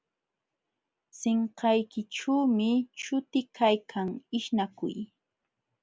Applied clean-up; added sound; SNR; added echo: none; none; none; none.